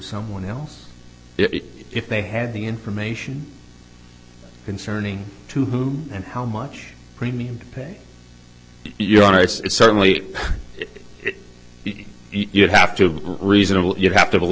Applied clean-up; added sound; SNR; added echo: none; none; none; none.